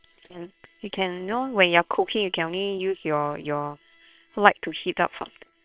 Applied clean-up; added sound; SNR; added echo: neural separator model SepFormer WHAM!.